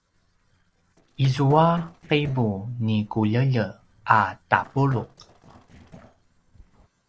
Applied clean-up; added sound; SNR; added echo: neural separator model SepFormer DNS4.